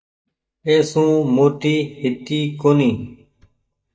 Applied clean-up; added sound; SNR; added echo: neural mask model DeepFilterNet 3.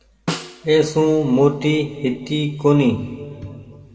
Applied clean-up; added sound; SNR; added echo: none; Snare drum; 14 dB; reverberation time 1.9 s.